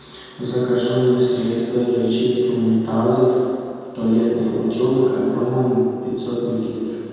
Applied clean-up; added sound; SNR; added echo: none; none; none; reverberation time 2.0 s.